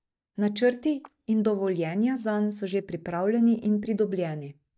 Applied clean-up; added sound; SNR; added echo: neural mask model DeepFilterNet 3.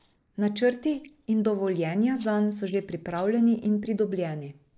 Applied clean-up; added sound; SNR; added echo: neural mask model Resemble Enhance denoiser.